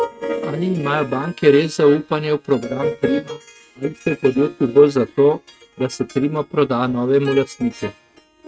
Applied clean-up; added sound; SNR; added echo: neural mask model RNNoise.